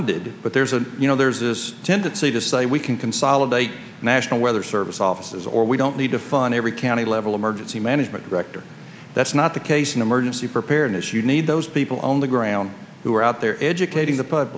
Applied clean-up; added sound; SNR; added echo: none; none; none; none.